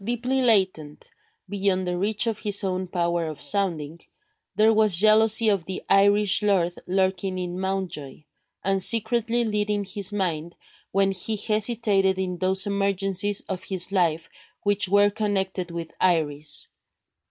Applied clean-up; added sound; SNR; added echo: none; none; none; none.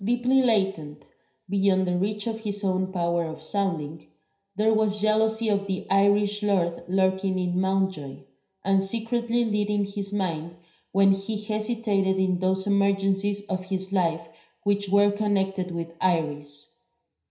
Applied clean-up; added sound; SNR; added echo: none; none; none; reverberation time 0.5 s.